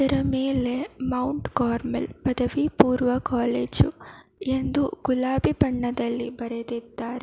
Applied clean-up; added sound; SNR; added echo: none; none; none; none.